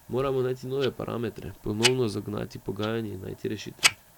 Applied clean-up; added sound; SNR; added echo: none; Tick-tock; 4 dB; none.